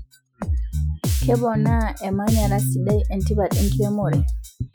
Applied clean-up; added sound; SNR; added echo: classical method Wiener filter.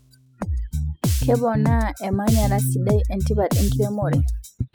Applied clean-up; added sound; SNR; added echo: classical method spectral subtraction.